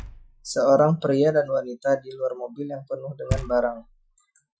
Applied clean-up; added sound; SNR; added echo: classical method Wiener filter.